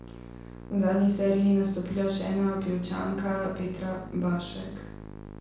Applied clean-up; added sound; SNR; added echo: none; Musical instrument; 14 dB; reverberation time 0.6 s.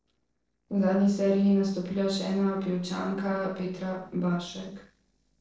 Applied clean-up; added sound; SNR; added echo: neural separator model SepFormer DNS4.